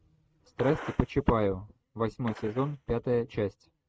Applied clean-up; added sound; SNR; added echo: neural mask model RNNoise.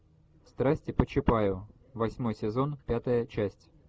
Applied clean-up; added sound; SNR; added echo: none; none; none; none.